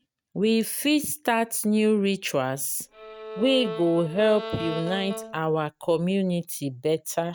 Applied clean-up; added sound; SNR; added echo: neural mask model RNNoise.